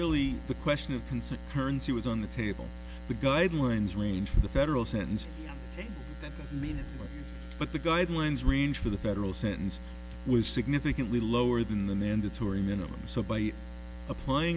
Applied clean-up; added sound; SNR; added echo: none; Fireworks; 17 dB; none.